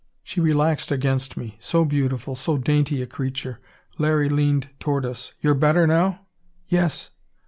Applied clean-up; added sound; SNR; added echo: none; none; none; none.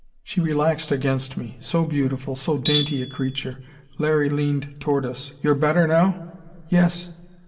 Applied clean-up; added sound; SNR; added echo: none; Tools; 3 dB; reverberation time 1.7 s.